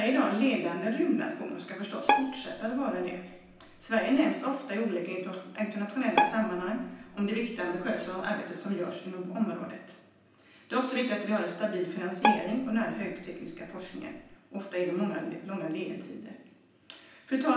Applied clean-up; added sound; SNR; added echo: none; Bowed string instrument; 2 dB; reverberation time 0.9 s.